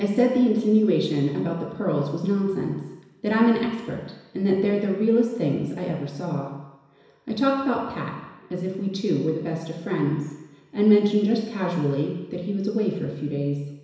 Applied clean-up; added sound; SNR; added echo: none; none; none; reverberation time 1.0 s.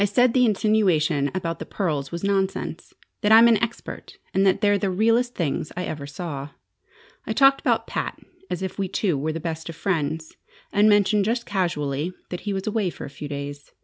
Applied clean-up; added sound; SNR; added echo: none; none; none; none.